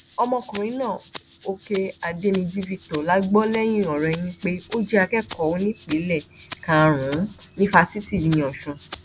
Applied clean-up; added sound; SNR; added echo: none; Rattle (instrument); 4 dB; none.